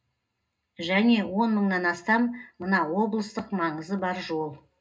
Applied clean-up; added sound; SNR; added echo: none; none; none; reverberation time 0.2 s.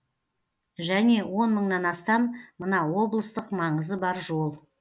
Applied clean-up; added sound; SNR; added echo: none; none; none; none.